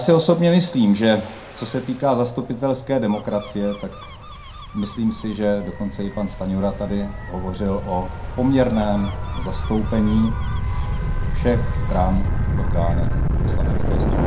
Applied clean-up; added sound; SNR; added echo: none; Gull, seagull / Waves, surf / Siren; 2 dB; reverberation time 0.2 s.